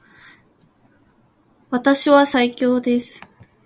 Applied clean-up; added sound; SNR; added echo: none; none; none; none.